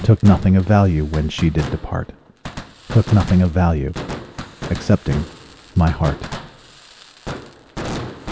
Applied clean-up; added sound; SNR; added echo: none; Fireworks; 13 dB; none.